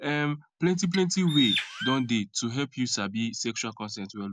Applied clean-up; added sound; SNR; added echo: none; Bird; 5 dB; none.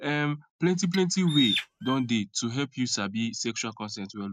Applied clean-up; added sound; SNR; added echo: neural mask model RNNoise.